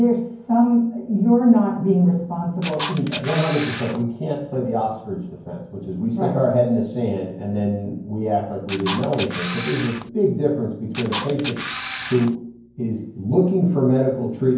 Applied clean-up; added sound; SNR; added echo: none; Camera; 5 dB; reverberation time 0.9 s.